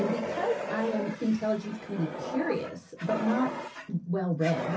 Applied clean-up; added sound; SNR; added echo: none; Fire; 6 dB; reverberation time 0.3 s.